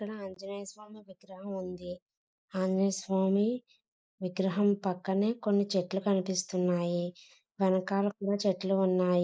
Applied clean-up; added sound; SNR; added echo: neural mask model Resemble Enhance denoiser.